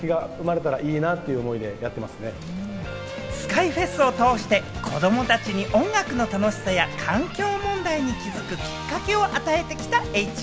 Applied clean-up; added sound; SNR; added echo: none; none; none; none.